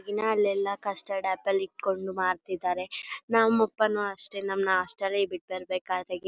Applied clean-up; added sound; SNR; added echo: none; none; none; none.